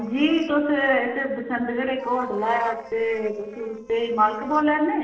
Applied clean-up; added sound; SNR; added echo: neural separator model SepFormer DNS4.